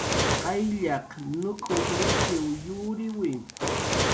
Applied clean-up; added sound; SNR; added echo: none; Fire; -1 dB; none.